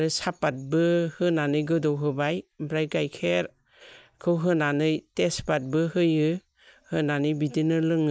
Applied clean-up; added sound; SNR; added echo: neural mask model Resemble Enhance denoiser.